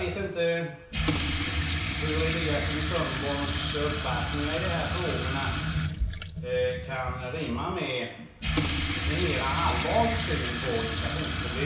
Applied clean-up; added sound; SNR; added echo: none; Sink (filling or washing) / Water tap, faucet; -3 dB; reverberation time 0.6 s.